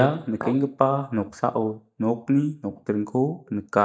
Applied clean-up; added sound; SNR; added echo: neural mask model DeepFilterNet 3.